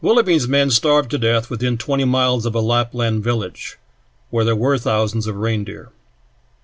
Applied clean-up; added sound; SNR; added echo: none; none; none; none.